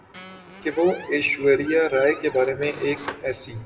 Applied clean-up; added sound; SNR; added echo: none; Squeak; 16 dB; reverberation time 1.0 s.